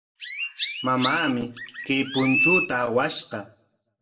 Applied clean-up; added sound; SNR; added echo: none; Chirp, tweet; 1 dB; reverberation time 0.5 s.